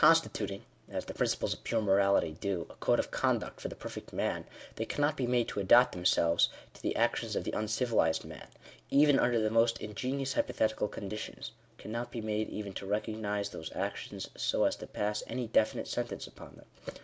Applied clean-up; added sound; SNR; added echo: none; none; none; none.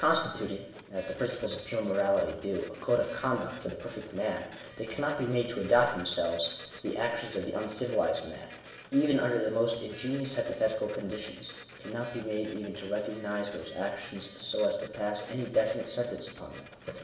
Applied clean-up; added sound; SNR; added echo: none; Printer; 18 dB; reverberation time 0.9 s.